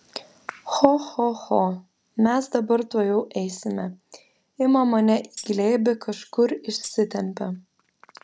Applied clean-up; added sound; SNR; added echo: none; Tambourine; 20 dB; none.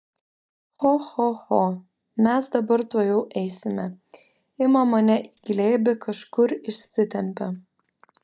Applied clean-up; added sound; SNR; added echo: neural mask model DeepFilterNet 3.